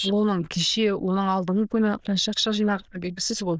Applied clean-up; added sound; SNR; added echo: neural diffusion model UNIVERSE++.